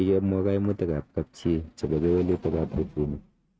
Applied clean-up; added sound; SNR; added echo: neural mask model RNNoise.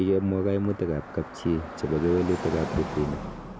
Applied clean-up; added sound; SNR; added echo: none; Car passing by; 10 dB; none.